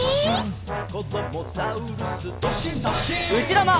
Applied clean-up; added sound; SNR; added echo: none; none; none; none.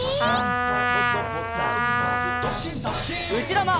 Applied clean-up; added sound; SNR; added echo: none; Trumpet; -1 dB; none.